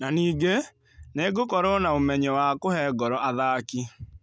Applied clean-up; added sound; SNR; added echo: none; none; none; none.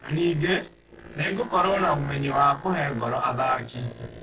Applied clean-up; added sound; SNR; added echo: neural separator model SepFormer DNS4.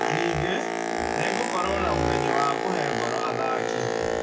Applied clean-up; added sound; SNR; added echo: none; Boat, Water vehicle; -3 dB; reverberation time 0.3 s.